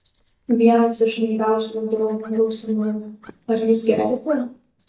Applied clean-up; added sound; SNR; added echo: neural mask model DeepFilterNet 3.